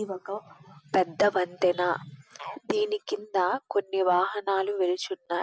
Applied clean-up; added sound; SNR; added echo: none; none; none; none.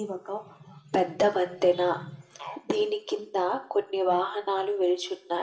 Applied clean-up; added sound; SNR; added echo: none; none; none; reverberation time 0.6 s.